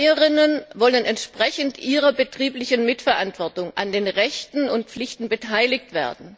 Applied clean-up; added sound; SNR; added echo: none; none; none; none.